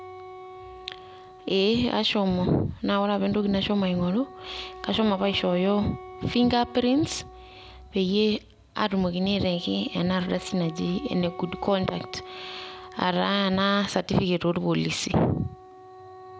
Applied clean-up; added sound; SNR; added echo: none; Wind instrument, woodwind instrument; 19 dB; none.